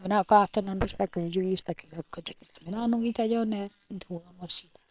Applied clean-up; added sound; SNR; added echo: neural separator model SepFormer WHAM!.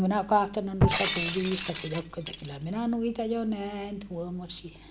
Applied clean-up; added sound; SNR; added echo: none; Shatter; 2 dB; none.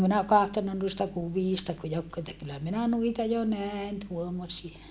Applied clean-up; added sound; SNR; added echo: none; none; none; none.